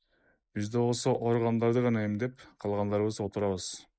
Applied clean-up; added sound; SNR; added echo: neural mask model Resemble Enhance denoiser.